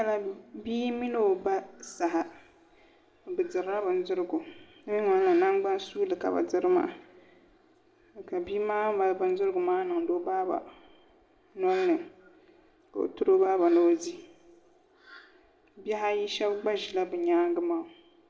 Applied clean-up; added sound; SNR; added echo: none; none; none; reverberation time 0.7 s.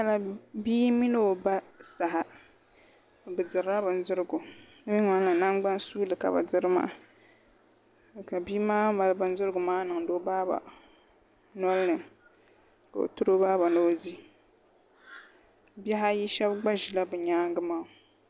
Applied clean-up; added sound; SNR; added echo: none; none; none; none.